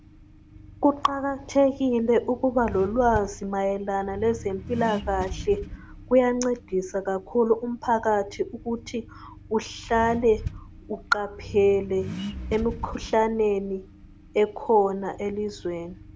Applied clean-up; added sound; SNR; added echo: none; Accelerating, revving, vroom; 14 dB; none.